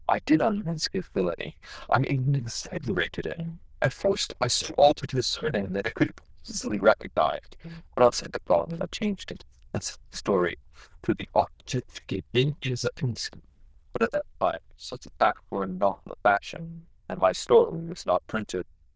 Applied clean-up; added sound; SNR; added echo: neural diffusion model UNIVERSE++.